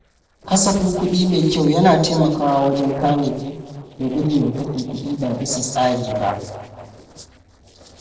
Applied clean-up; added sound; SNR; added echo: neural separator model SepFormer DNS4.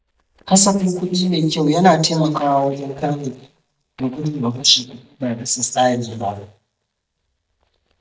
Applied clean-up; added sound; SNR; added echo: neural mask model DeepFilterNet 3.